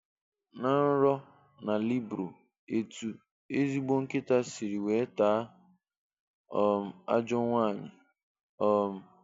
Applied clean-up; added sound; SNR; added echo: none; none; none; none.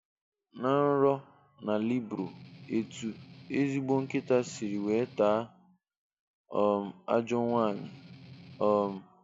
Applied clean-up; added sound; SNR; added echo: none; Strum; 19 dB; none.